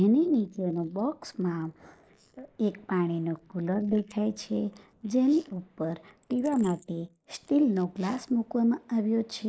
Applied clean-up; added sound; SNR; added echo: neural mask model Resemble Enhance denoiser.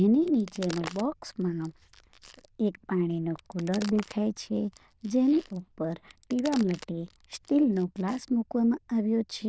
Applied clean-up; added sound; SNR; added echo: neural diffusion model UNIVERSE++.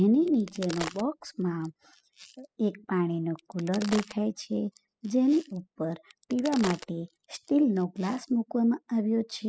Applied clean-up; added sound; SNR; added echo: classical method spectral subtraction.